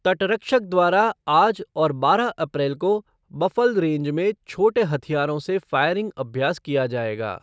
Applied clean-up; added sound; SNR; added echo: none; none; none; none.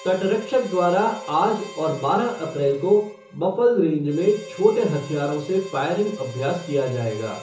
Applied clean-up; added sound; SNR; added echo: none; Harmonica; 17 dB; reverberation time 0.7 s.